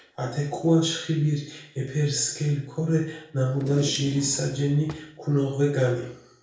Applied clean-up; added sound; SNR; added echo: neural separator model SepFormer DNS4.